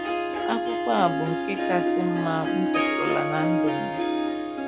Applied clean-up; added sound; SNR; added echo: none; Harp; -4 dB; none.